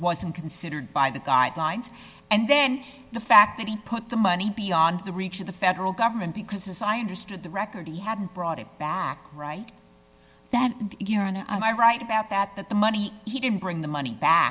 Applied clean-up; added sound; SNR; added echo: none; none; none; none.